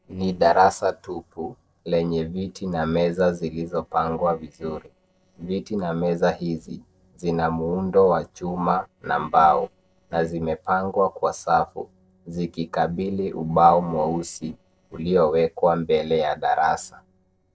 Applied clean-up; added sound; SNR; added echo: neural separator model SepFormer DNS4.